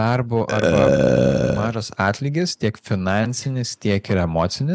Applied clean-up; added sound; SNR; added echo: none; Burping, eructation; -1 dB; none.